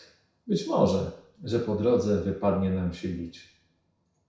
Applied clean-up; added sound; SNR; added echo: none; none; none; reverberation time 0.6 s.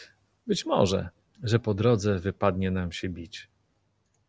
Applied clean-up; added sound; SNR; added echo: none; none; none; none.